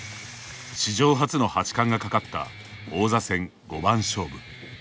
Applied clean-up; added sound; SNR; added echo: none; Guitar; 17 dB; none.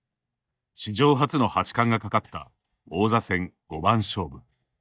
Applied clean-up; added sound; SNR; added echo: neural mask model DeepFilterNet 3.